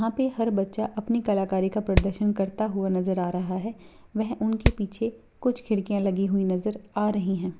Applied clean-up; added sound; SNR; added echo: none; Hammer; -3 dB; none.